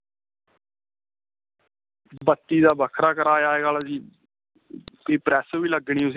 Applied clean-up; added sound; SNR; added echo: none; none; none; none.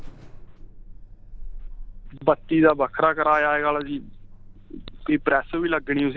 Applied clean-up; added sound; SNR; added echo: none; Alarm; 14 dB; none.